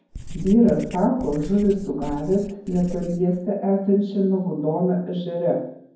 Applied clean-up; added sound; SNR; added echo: none; Writing; 14 dB; reverberation time 0.9 s.